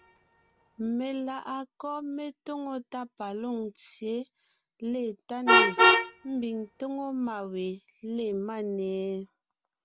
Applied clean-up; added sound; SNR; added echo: none; Vehicle horn, car horn, honking; -3 dB; none.